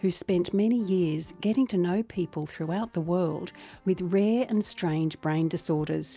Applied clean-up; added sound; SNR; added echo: none; none; none; none.